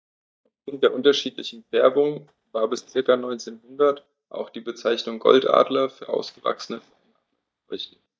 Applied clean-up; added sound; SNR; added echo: neural mask model DeepFilterNet 3.